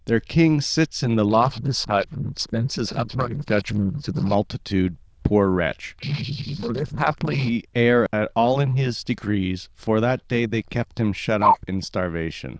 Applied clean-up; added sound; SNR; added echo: neural diffusion model UNIVERSE++.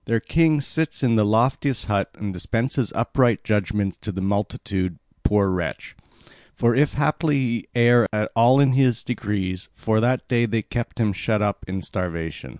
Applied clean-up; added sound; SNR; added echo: none; none; none; none.